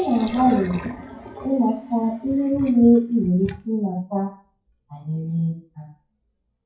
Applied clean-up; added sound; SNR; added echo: classical method WPE with log-MMSE.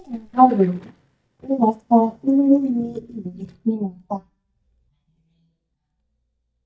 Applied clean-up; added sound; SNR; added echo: neural mask model DeepFilterNet 3.